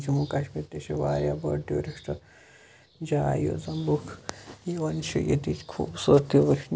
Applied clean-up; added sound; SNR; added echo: none; none; none; none.